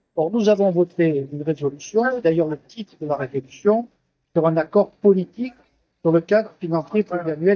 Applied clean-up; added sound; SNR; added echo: neural mask model DeepFilterNet 3.